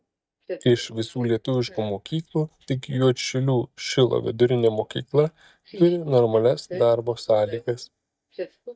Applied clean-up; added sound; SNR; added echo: neural mask model DeepFilterNet 3.